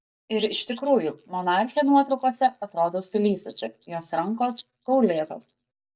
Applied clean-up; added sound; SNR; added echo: neural mask model DeepFilterNet 3.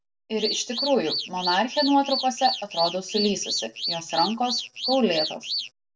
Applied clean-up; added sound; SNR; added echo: none; Alarm / Car; 5 dB; reverberation time 0.2 s.